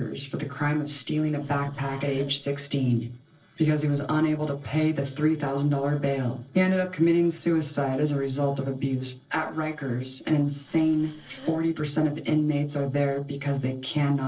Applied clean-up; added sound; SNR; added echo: neural separator model SepFormer DNS4.